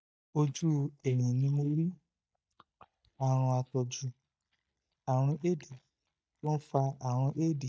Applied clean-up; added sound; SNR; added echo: neural mask model DeepFilterNet 3.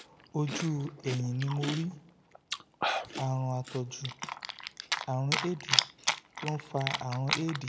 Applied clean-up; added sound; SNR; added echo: none; Chewing, mastication; 1 dB; none.